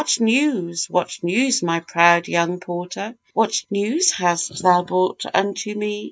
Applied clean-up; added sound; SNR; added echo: neural mask model DeepFilterNet 3.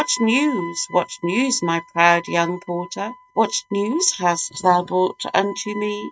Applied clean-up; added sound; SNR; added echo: neural mask model RNNoise.